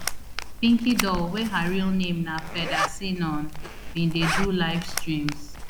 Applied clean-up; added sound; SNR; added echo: none; Zipper (clothing); 4 dB; none.